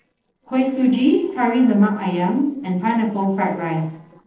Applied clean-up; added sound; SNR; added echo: neural separator model SepFormer DNS4.